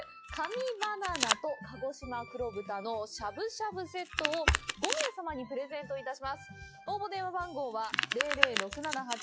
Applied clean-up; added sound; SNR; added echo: classical method log-MMSE.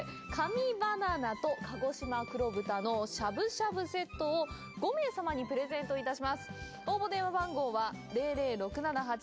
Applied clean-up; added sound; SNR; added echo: none; none; none; none.